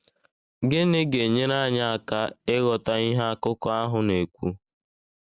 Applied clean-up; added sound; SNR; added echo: none; none; none; none.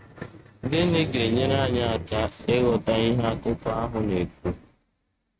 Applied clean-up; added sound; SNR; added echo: neural mask model RNNoise.